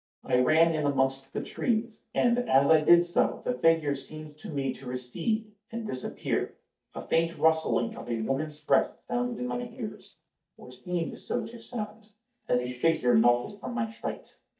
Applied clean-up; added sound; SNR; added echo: neural mask model DeepFilterNet 3.